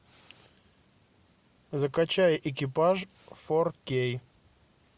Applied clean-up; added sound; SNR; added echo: none; none; none; none.